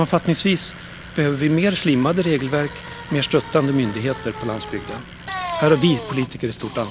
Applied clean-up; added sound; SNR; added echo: none; Bicycle; 12 dB; none.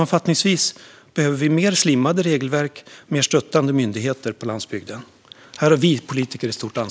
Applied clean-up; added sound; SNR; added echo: none; none; none; none.